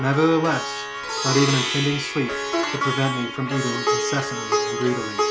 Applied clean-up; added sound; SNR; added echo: none; Plucked string instrument; 1 dB; none.